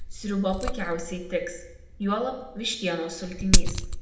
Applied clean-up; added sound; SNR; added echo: none; Glass; -4 dB; reverberation time 0.7 s.